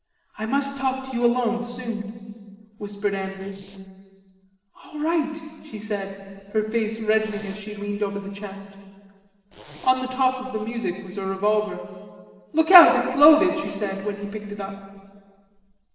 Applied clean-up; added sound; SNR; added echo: neural separator model SepFormer DNS4.